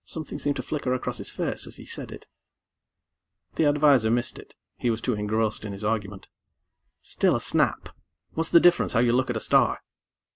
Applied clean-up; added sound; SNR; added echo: neural mask model Resemble Enhance denoiser.